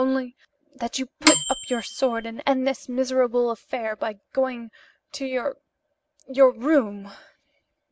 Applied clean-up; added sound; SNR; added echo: none; Microwave oven / Bell; -1 dB; none.